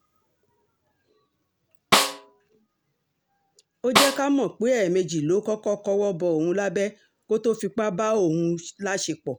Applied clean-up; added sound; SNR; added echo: none; Snare drum; -2 dB; none.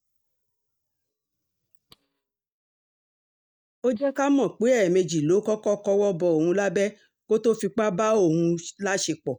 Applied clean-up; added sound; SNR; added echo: neural mask model DeepFilterNet 3.